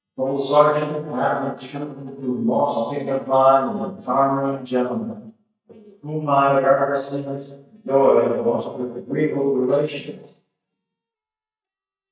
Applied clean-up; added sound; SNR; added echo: neural mask model DeepFilterNet 3.